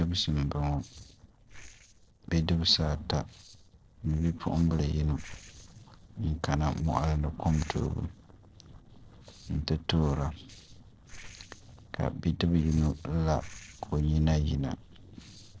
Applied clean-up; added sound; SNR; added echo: neural separator model SepFormer DNS4.